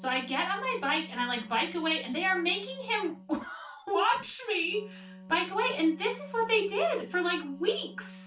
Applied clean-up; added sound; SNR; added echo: none; Wind instrument, woodwind instrument; 17 dB; reverberation time 0.3 s.